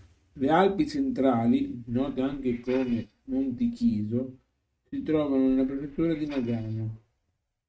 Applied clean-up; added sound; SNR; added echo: neural mask model RNNoise.